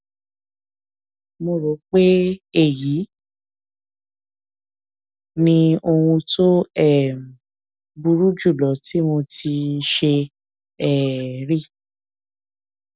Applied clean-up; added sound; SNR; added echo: none; none; none; none.